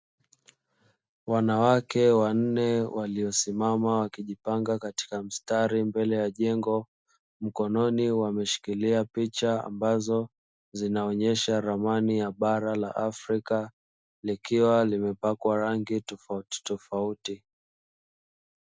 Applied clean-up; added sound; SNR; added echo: none; none; none; none.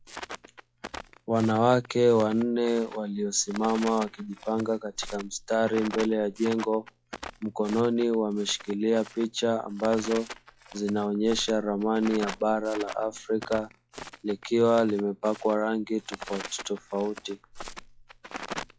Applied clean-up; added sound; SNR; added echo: classical method log-MMSE.